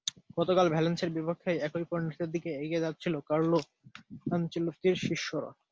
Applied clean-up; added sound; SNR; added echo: none; none; none; none.